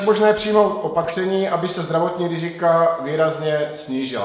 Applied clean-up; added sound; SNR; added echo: neural separator model SepFormer DNS4.